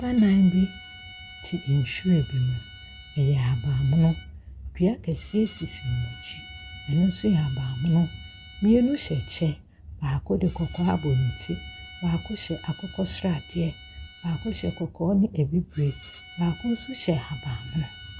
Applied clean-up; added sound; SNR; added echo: none; Bowed string instrument; 20 dB; none.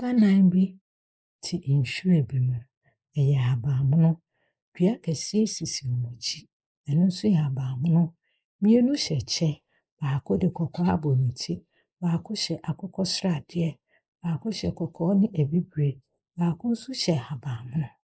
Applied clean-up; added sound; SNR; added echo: neural mask model Resemble Enhance denoiser.